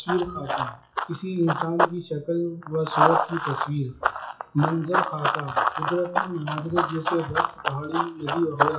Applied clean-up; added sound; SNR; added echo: classical method WPE with log-MMSE.